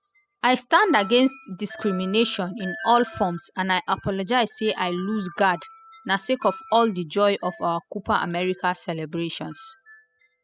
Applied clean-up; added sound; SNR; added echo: classical method spectral subtraction.